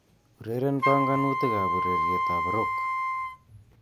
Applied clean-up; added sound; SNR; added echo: none; Wind instrument, woodwind instrument; -2 dB; none.